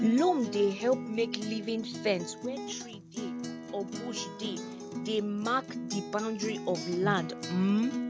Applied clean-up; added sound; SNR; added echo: none; Acoustic guitar; 7 dB; none.